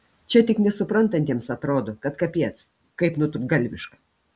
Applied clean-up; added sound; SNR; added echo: none; none; none; none.